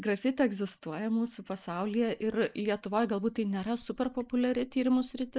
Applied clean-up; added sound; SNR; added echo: neural mask model Resemble Enhance denoiser.